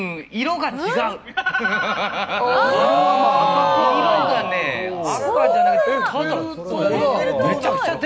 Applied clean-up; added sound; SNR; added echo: none; none; none; none.